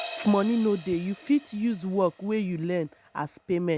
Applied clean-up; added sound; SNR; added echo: none; Crash cymbal; 17 dB; none.